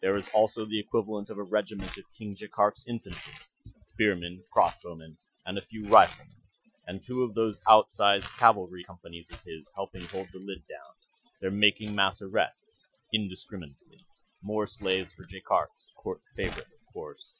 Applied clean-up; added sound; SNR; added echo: classical method Wiener filter.